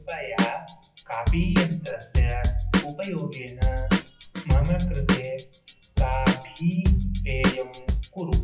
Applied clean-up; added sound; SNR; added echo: classical method WPE with log-MMSE.